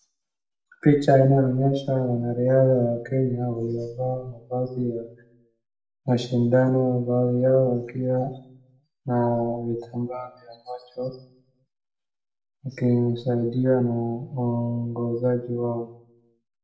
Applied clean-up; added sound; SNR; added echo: none; none; none; reverberation time 0.5 s.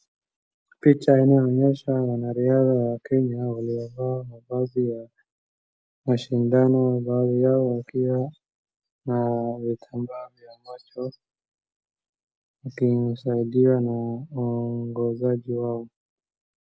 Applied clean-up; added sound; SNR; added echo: none; none; none; none.